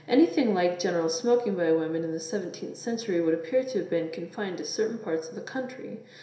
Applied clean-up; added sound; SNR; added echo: none; none; none; reverberation time 0.7 s.